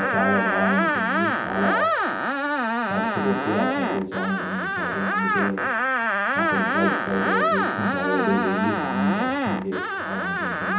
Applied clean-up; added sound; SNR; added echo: none; Screech; -3 dB; reverberation time 0.8 s.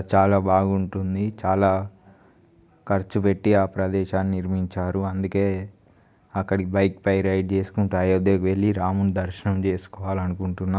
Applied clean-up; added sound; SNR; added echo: none; none; none; none.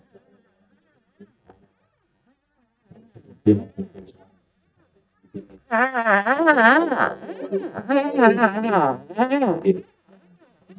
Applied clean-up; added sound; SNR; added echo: neural mask model DeepFilterNet 3.